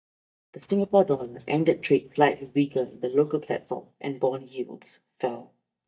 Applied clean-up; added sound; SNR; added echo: neural mask model DeepFilterNet 3.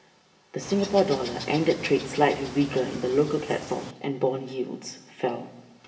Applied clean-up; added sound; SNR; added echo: none; Water / Bird; 12 dB; reverberation time 0.9 s.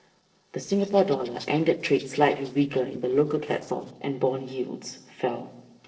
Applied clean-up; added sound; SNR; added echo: neural separator model SepFormer DNS4.